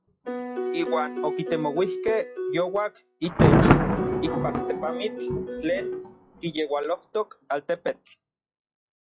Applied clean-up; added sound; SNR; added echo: classical method log-MMSE.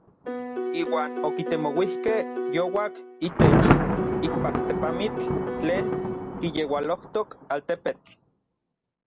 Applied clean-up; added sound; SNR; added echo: none; Thunder + Piano; -3 dB; none.